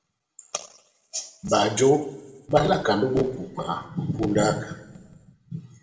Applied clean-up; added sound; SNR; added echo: none; none; none; reverberation time 0.7 s.